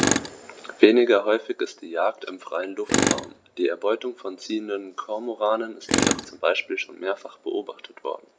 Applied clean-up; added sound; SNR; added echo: none; Tools; 5 dB; none.